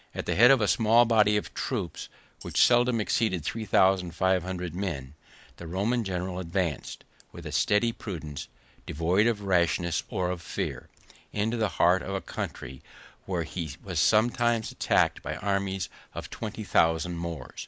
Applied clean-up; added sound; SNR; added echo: neural mask model Resemble Enhance denoiser.